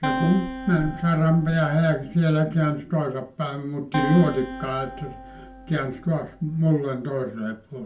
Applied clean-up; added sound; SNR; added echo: none; Acoustic guitar; 11 dB; reverberation time 0.2 s.